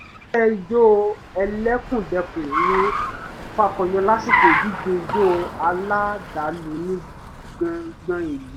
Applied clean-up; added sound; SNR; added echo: none; Car; 4 dB; none.